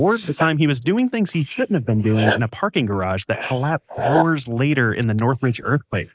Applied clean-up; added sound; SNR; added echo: neural mask model Resemble Enhance denoiser.